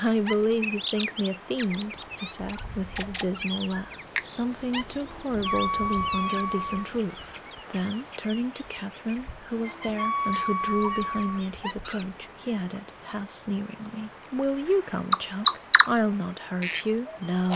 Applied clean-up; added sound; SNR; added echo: none; Bird vocalization, bird call, bird song + Wind instrument, woodwind instrument; 0 dB; none.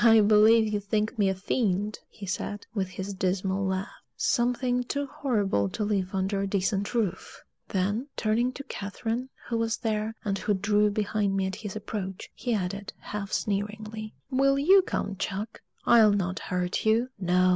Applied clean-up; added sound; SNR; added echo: none; none; none; none.